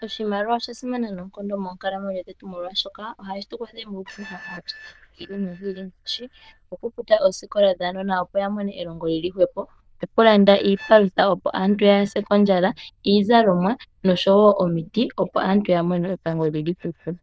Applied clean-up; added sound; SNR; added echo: neural diffusion model UNIVERSE++.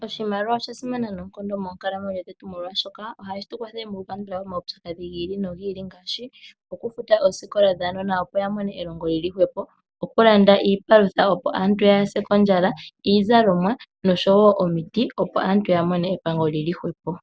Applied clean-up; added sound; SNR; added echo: none; none; none; none.